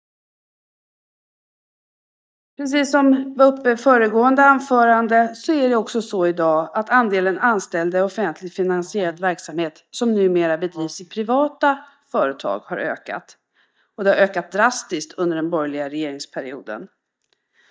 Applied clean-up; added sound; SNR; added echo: neural mask model DeepFilterNet 3.